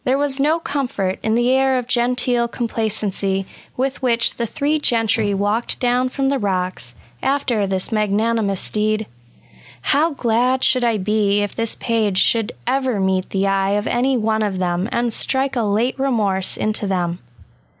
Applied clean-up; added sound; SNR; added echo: none; none; none; none.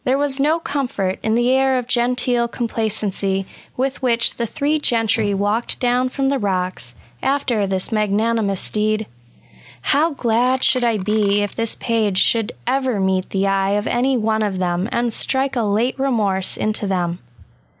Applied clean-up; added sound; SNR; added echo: none; Clock; 20 dB; none.